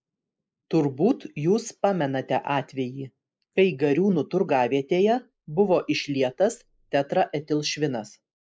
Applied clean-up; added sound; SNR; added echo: neural mask model Resemble Enhance denoiser.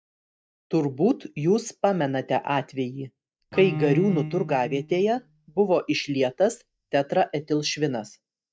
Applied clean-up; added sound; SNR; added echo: neural mask model DeepFilterNet 3.